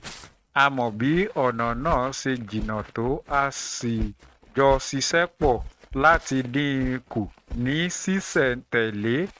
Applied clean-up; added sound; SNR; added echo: neural mask model RNNoise.